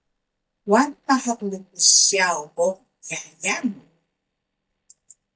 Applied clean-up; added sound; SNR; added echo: neural mask model DeepFilterNet 3.